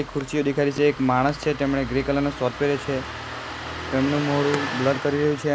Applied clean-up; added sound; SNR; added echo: none; Engine starting; 10 dB; none.